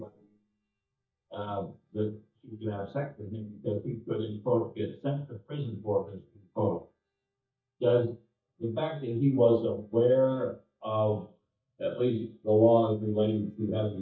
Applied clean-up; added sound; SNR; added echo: neural mask model DeepFilterNet 3.